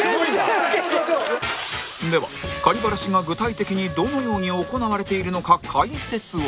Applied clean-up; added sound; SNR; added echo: none; Wind instrument, woodwind instrument; 14 dB; none.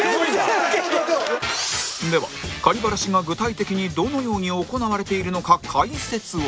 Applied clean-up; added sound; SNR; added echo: none; none; none; none.